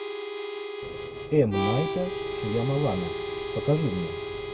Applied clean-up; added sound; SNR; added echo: none; Harmonica; 3 dB; none.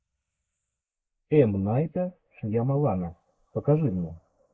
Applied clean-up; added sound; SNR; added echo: neural mask model Resemble Enhance denoiser.